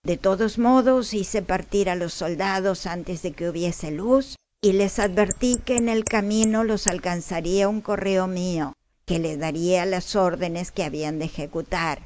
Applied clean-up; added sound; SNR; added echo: neural mask model Resemble Enhance denoiser.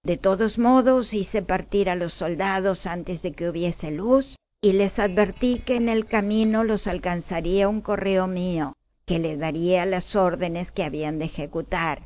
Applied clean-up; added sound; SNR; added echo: neural separator model SepFormer DNS4.